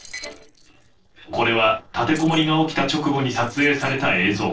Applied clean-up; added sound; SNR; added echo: neural separator model SepFormer DNS4.